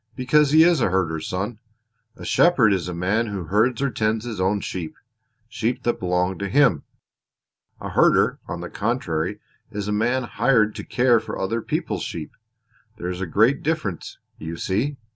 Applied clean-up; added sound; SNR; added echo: none; none; none; none.